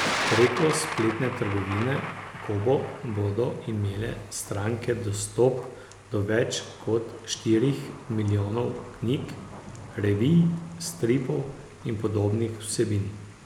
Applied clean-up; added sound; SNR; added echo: none; Thunder; 10 dB; none.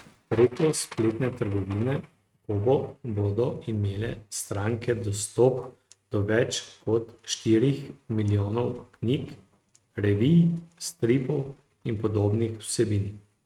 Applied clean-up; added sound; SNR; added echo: neural mask model RNNoise.